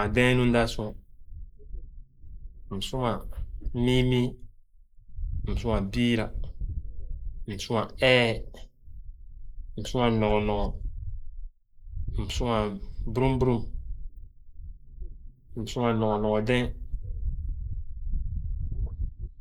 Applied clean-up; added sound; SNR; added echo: neural mask model Resemble Enhance denoiser.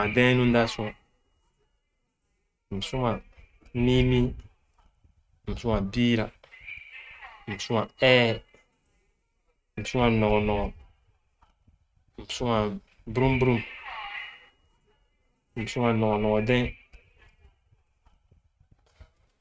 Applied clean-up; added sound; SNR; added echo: neural mask model RNNoise.